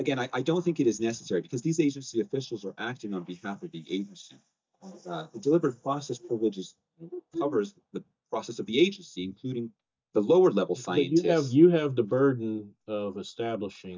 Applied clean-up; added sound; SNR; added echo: neural mask model DeepFilterNet 3.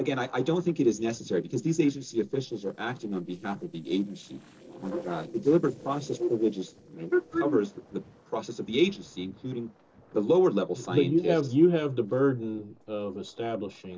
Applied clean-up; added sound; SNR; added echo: neural separator model SepFormer DNS4.